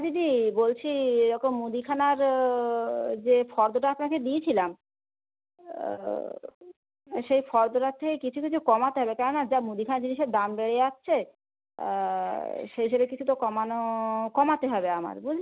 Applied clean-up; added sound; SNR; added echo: none; none; none; none.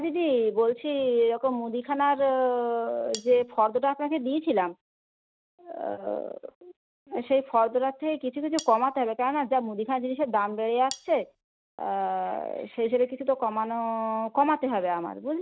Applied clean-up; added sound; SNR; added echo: neural mask model RNNoise.